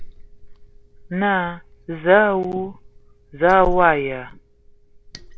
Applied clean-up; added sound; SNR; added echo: none; Liquid; 13 dB; none.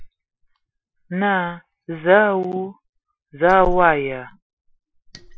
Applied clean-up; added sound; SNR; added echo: classical method Wiener filter.